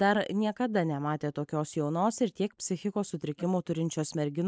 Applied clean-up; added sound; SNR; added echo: neural mask model Resemble Enhance denoiser.